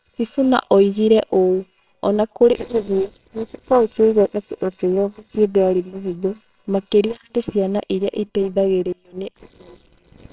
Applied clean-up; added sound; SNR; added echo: neural separator model SepFormer WHAMR!.